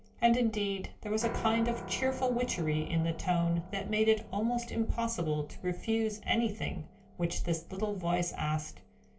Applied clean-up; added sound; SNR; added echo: none; Piano; 16 dB; reverberation time 0.2 s.